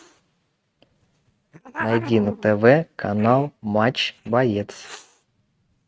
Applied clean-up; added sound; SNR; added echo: neural mask model RNNoise.